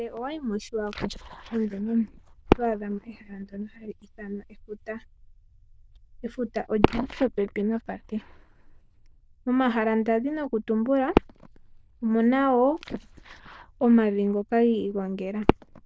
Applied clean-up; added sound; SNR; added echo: neural diffusion model UNIVERSE++.